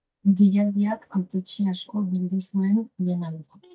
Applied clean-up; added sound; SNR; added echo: neural mask model DeepFilterNet 3.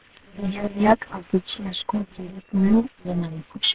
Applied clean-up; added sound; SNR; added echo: neural separator model SepFormer WHAMR!.